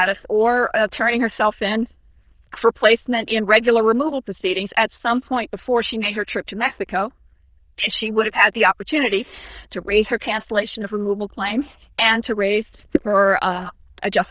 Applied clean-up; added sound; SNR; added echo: neural diffusion model UNIVERSE++.